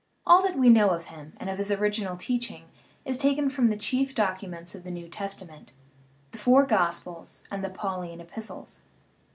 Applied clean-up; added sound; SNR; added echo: none; none; none; none.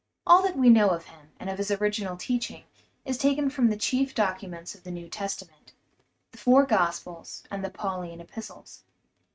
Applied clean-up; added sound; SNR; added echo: neural mask model RNNoise.